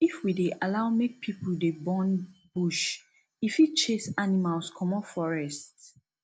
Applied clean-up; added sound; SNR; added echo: none; none; none; none.